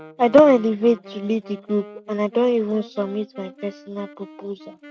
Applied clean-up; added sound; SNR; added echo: none; Wind instrument, woodwind instrument; 20 dB; none.